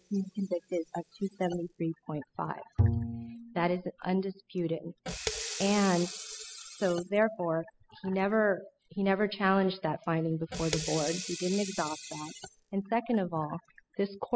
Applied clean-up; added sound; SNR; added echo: classical method spectral subtraction.